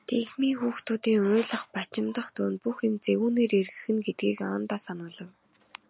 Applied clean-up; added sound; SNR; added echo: none; none; none; none.